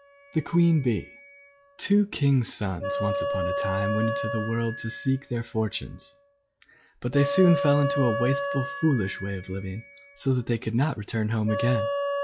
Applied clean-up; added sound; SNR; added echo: classical method log-MMSE.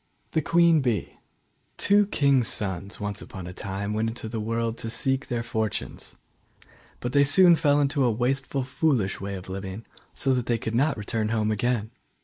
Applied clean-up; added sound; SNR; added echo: neural mask model Resemble Enhance denoiser.